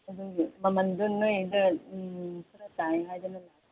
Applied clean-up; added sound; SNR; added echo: none; none; none; none.